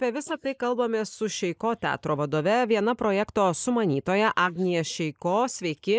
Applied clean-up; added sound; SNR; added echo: neural mask model Resemble Enhance denoiser.